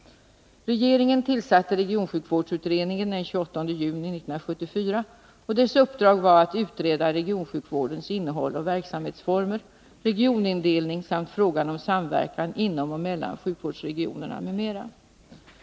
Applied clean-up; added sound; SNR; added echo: none; none; none; none.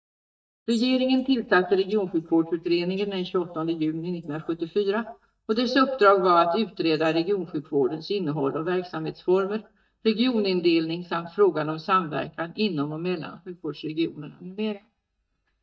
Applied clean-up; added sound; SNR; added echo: neural mask model DeepFilterNet 3.